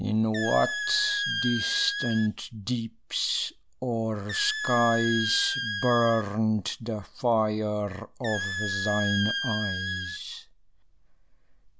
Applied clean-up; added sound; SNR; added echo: none; Squeak; 5 dB; none.